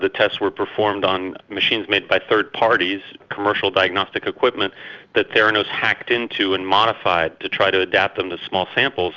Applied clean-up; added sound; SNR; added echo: none; none; none; none.